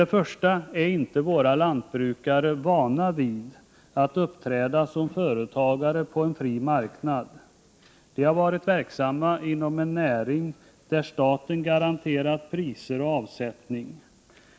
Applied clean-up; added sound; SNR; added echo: none; none; none; none.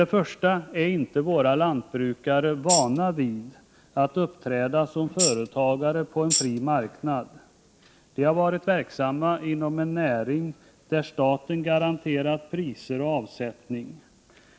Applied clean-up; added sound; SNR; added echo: none; Tambourine; 0 dB; none.